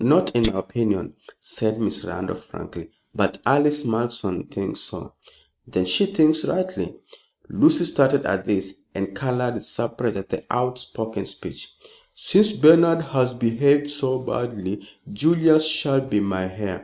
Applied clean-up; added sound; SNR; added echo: neural mask model RNNoise.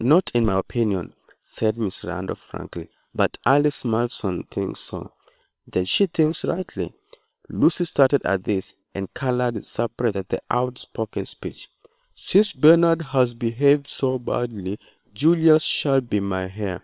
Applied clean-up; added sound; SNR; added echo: neural separator model SepFormer WHAM!.